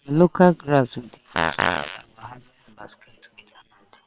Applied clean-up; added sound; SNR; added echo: neural separator model SepFormer WHAM!.